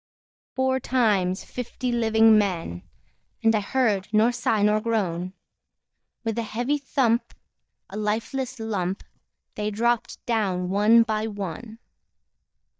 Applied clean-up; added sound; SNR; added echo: neural mask model DeepFilterNet 3.